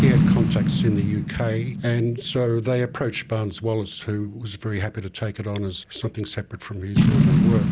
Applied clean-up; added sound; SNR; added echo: none; Boom; -2 dB; none.